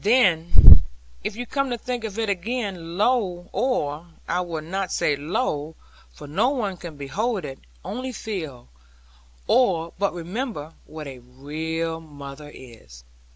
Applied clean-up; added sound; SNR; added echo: none; none; none; none.